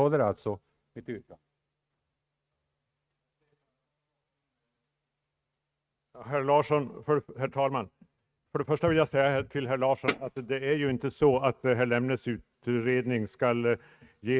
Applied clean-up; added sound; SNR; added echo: neural mask model RNNoise.